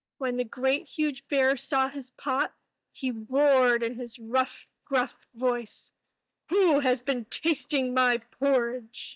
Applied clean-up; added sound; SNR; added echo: neural mask model DeepFilterNet 3.